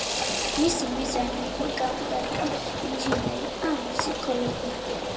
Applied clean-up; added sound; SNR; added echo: none; Rain + Sink (filling or washing) / Water tap, faucet; -1 dB; none.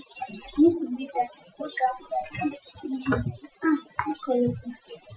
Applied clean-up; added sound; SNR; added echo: classical method Wiener filter.